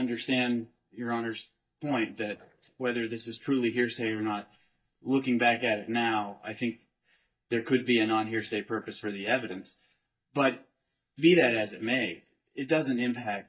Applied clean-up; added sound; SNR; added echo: neural mask model DeepFilterNet 3.